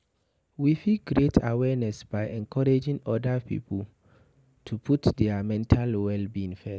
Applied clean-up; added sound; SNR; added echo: none; none; none; none.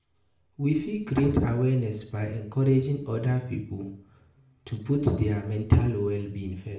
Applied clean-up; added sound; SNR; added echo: none; none; none; reverberation time 0.5 s.